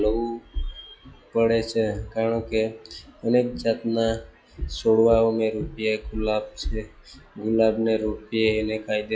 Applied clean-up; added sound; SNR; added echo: classical method log-MMSE.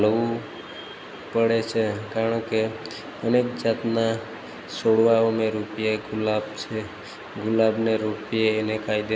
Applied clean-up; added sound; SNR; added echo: none; none; none; none.